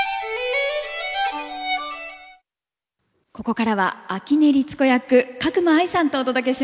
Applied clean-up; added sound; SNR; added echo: none; none; none; none.